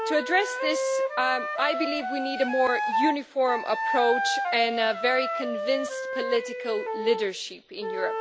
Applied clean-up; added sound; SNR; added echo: none; Wind instrument, woodwind instrument; 2 dB; none.